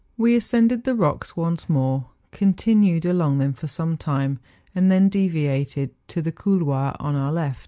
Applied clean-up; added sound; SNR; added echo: none; none; none; none.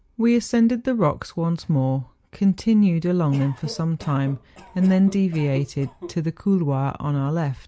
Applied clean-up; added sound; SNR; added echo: none; Cough; 19 dB; none.